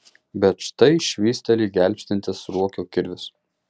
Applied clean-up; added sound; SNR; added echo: none; none; none; none.